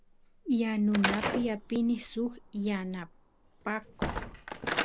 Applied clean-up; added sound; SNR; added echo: none; Slam / Wood; 5 dB; none.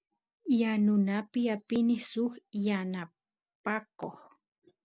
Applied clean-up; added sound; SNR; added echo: none; none; none; none.